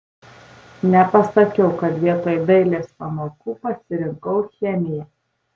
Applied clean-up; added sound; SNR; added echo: none; none; none; none.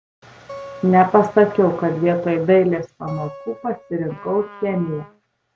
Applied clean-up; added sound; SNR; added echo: none; Acoustic guitar + Trumpet; 19 dB; none.